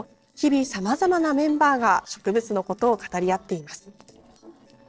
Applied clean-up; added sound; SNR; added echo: neural separator model SepFormer DNS4.